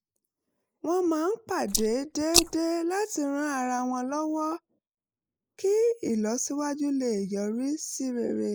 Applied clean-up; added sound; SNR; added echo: neural mask model Resemble Enhance denoiser.